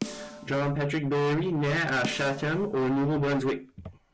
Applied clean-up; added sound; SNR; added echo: none; Snare drum; 15 dB; none.